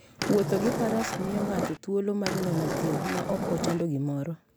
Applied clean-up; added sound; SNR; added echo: none; Skateboard; 1 dB; none.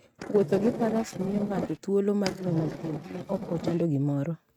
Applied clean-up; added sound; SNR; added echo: neural mask model RNNoise.